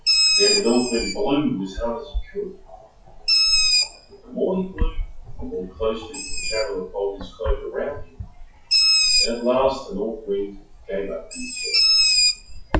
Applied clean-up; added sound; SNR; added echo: classical method WPE with log-MMSE.